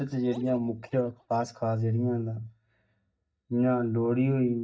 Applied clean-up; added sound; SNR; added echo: neural mask model DeepFilterNet 3.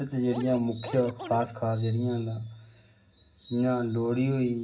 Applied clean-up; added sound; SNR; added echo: none; Scratching (performance technique); 12 dB; reverberation time 0.4 s.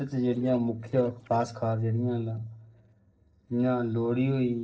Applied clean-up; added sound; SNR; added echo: neural separator model SepFormer DNS4.